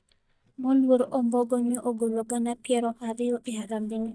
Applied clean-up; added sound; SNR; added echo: neural mask model DeepFilterNet 3.